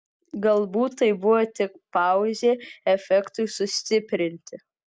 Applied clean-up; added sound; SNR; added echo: none; none; none; none.